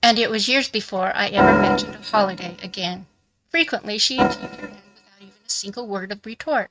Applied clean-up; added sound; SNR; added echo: neural mask model RNNoise.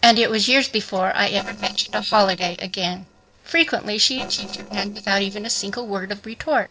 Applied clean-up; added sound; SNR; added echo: neural separator model SepFormer DNS4.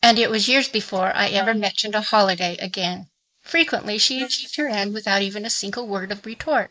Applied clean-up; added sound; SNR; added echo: neural mask model Resemble Enhance denoiser.